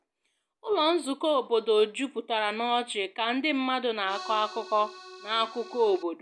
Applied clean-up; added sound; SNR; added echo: none; Accordion; 15 dB; none.